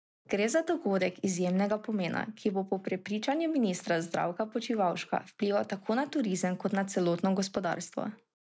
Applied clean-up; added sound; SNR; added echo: none; none; none; none.